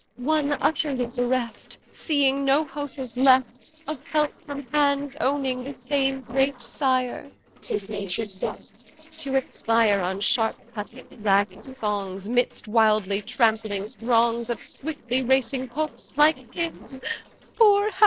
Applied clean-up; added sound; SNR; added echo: neural separator model SepFormer DNS4.